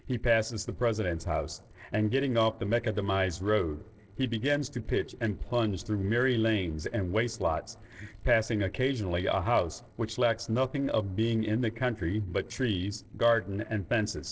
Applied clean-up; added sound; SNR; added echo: neural separator model SepFormer DNS4.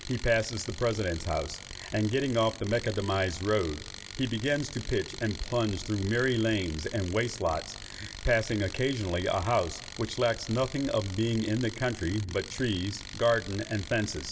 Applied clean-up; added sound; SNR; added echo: none; Tools; 13 dB; reverberation time 1.3 s.